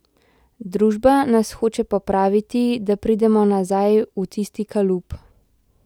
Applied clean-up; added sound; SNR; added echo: none; none; none; none.